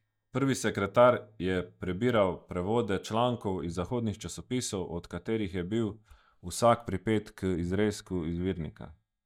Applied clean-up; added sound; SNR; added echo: neural mask model DeepFilterNet 3.